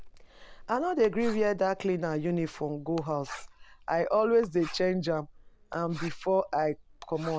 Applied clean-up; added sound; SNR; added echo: none; Writing; 15 dB; none.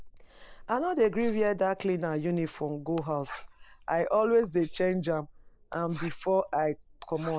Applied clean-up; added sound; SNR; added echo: neural mask model Resemble Enhance denoiser.